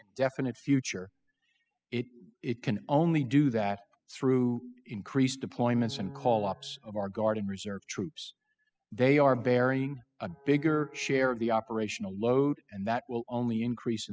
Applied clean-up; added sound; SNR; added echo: classical method spectral subtraction.